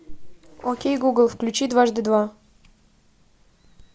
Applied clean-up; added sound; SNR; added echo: none; none; none; none.